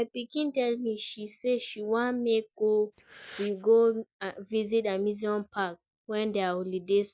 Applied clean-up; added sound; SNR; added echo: neural mask model DeepFilterNet 3.